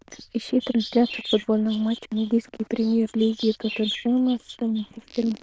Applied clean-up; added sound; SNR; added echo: neural diffusion model UNIVERSE++.